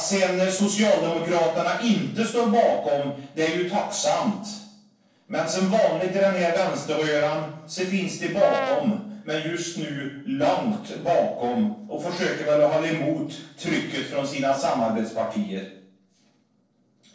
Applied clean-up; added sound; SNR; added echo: neural separator model SepFormer DNS4.